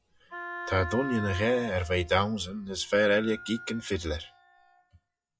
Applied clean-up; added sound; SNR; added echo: classical method log-MMSE.